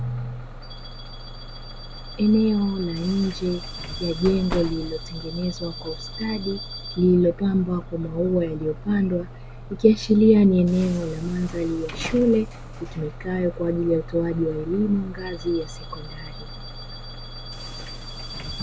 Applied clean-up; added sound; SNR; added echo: none; Bus / Alarm; 12 dB; none.